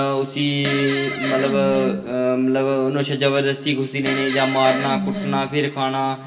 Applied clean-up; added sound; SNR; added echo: none; Fart; 5 dB; reverberation time 0.8 s.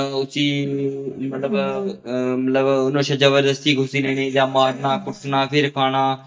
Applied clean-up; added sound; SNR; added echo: neural mask model DeepFilterNet 3.